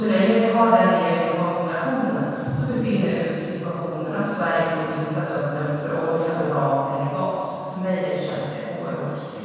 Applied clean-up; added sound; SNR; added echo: none; none; none; reverberation time 2.1 s.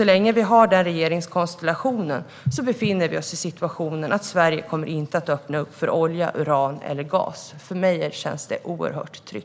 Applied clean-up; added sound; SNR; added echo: none; none; none; none.